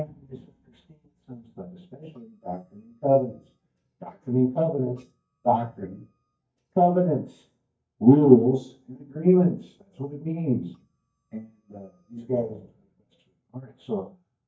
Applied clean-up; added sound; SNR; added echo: neural mask model DeepFilterNet 3.